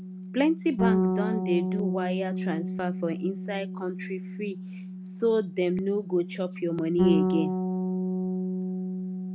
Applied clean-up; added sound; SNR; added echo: none; Bass guitar; 0 dB; none.